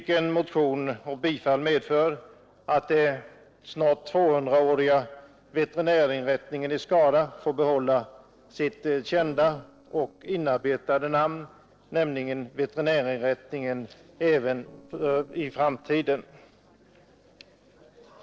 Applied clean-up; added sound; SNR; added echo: neural separator model SepFormer DNS4.